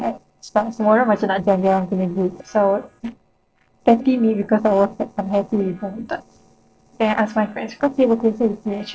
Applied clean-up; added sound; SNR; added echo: neural separator model SepFormer DNS4.